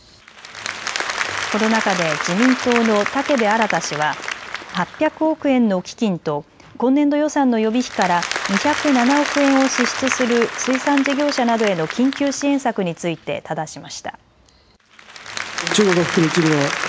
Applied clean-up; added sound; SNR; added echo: none; Applause; 7 dB; none.